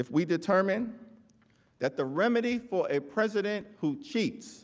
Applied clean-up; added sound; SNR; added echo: none; none; none; none.